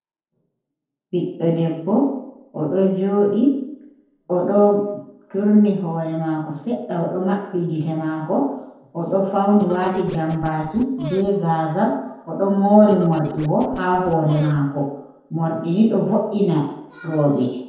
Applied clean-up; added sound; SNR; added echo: neural separator model SepFormer DNS4.